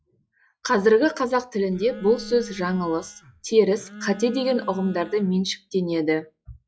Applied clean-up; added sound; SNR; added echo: classical method log-MMSE.